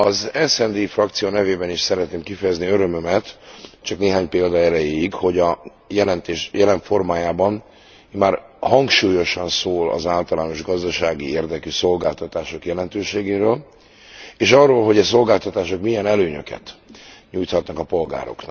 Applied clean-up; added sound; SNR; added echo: none; none; none; none.